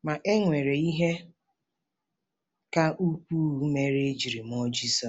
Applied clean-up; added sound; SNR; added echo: none; none; none; none.